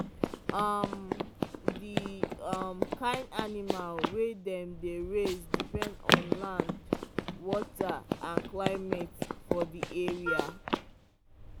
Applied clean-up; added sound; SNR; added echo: none; Run + Wind instrument, woodwind instrument; -2 dB; none.